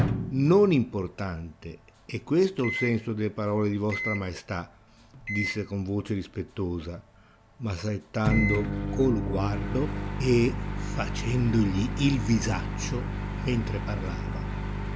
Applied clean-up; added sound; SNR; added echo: none; Microwave oven; 5 dB; none.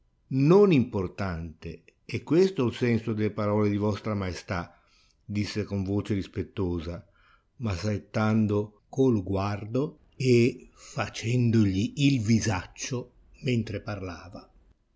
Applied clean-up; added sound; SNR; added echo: none; none; none; none.